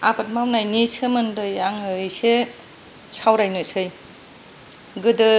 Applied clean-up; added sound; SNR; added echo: none; none; none; none.